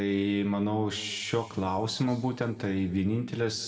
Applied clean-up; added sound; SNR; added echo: none; none; none; reverberation time 1.7 s.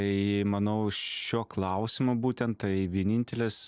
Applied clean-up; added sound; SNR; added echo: none; none; none; none.